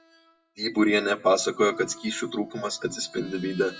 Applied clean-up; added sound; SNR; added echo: classical method WPE with log-MMSE.